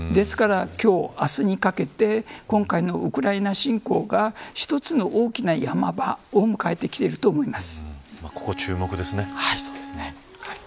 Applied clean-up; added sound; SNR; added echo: none; Bowed string instrument; 13 dB; none.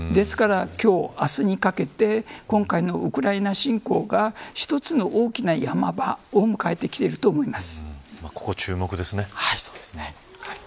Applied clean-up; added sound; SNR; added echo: none; none; none; none.